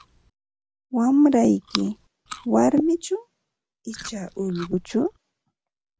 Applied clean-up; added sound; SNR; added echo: none; Chewing, mastication; 18 dB; none.